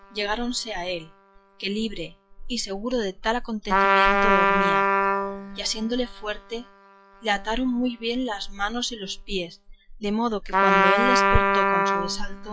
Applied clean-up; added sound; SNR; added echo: classical method log-MMSE.